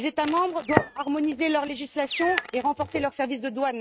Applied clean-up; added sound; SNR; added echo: neural mask model RNNoise.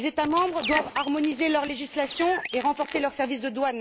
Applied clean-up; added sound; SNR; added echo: neural mask model Resemble Enhance denoiser.